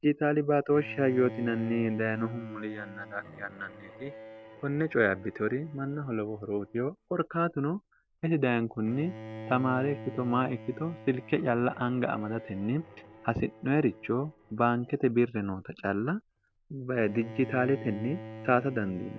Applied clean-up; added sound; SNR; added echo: none; Bowed string instrument; 16 dB; none.